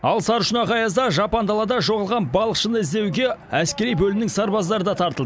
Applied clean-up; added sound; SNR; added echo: none; none; none; none.